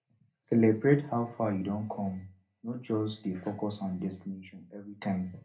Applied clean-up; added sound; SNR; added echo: none; none; none; reverberation time 0.3 s.